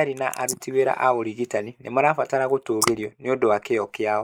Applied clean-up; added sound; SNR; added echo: neural mask model Resemble Enhance denoiser.